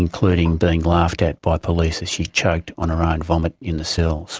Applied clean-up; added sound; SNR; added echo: none; none; none; none.